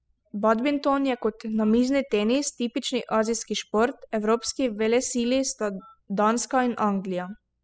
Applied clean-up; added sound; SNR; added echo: classical method spectral subtraction.